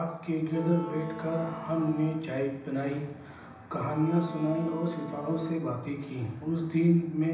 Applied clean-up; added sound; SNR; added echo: none; Wind instrument, woodwind instrument; 14 dB; reverberation time 0.9 s.